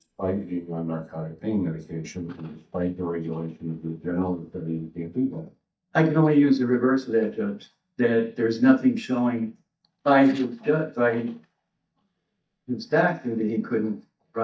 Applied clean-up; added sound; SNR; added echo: neural mask model DeepFilterNet 3.